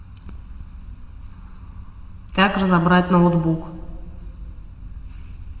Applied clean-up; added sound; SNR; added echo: none; none; none; reverberation time 1.9 s.